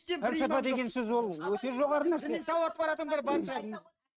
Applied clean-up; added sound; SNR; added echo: neural mask model RNNoise.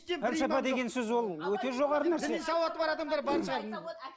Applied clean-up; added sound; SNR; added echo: none; none; none; none.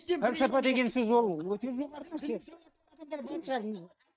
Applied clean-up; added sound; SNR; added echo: neural mask model DeepFilterNet 3.